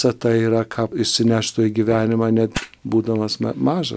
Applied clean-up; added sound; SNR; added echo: none; Fire; 20 dB; none.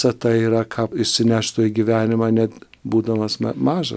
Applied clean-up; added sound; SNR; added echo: none; none; none; none.